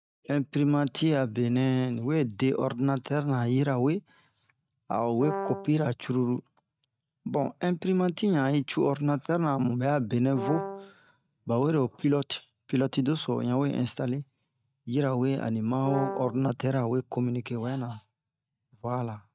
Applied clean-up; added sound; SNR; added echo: neural mask model RNNoise.